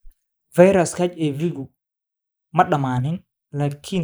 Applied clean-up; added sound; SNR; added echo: neural mask model Resemble Enhance denoiser.